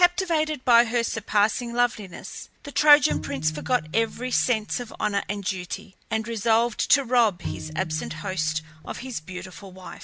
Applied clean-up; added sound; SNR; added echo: none; Bowed string instrument; 11 dB; none.